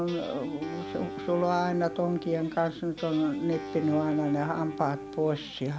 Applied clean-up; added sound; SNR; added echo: none; Guitar; 10 dB; none.